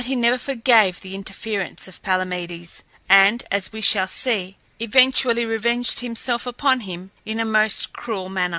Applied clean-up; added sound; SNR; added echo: none; none; none; none.